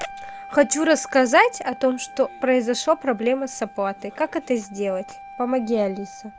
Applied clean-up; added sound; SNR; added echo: none; Wind instrument, woodwind instrument; 18 dB; none.